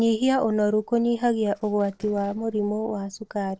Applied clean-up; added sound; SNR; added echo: neural separator model SepFormer DNS4.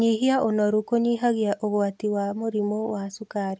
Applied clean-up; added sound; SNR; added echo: none; none; none; none.